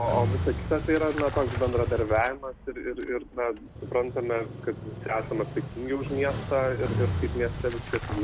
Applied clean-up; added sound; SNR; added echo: none; Motorcycle; 4 dB; none.